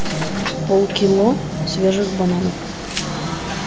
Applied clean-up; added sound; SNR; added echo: none; Glass + Truck; 13 dB; none.